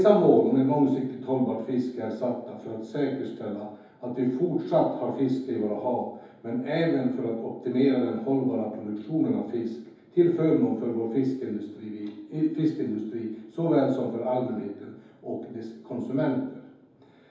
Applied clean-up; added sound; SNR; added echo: none; none; none; reverberation time 0.9 s.